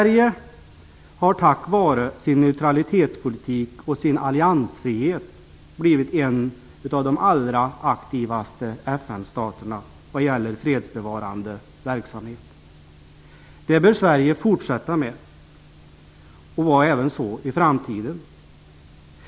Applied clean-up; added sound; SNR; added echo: none; none; none; none.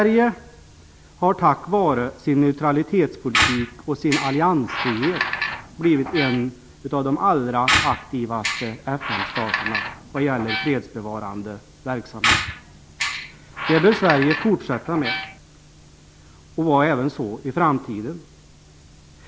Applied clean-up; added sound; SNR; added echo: none; Squeak; 3 dB; none.